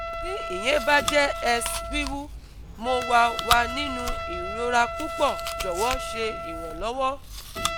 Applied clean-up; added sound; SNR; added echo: none; Trumpet + Chewing, mastication; 4 dB; none.